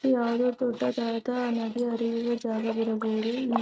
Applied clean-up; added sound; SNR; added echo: neural mask model RNNoise.